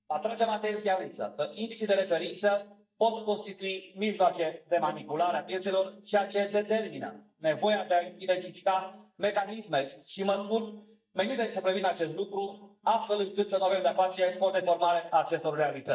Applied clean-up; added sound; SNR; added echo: neural mask model DeepFilterNet 3.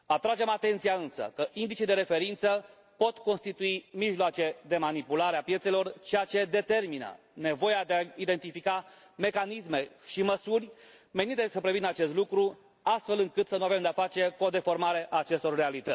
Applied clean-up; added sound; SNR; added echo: none; none; none; none.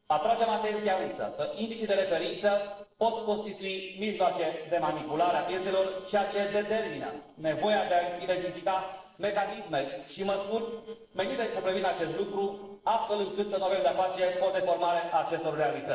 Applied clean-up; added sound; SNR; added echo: neural separator model SepFormer DNS4.